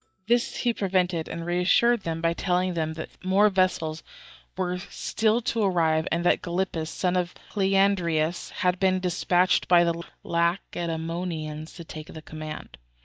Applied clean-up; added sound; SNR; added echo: neural mask model DeepFilterNet 3.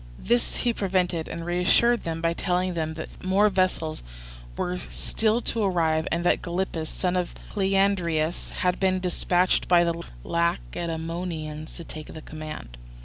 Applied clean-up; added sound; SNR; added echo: none; none; none; none.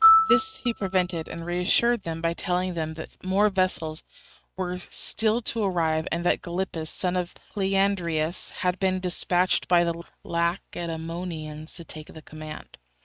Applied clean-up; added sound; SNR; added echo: neural mask model RNNoise.